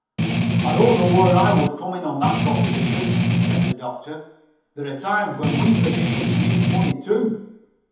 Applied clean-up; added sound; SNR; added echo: none; Strum; -4 dB; reverberation time 1.3 s.